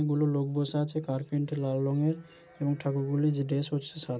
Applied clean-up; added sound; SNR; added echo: none; none; none; none.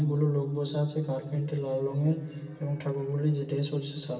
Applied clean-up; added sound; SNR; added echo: none; none; none; reverberation time 2.3 s.